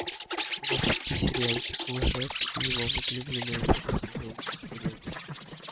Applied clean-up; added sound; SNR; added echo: neural mask model RNNoise.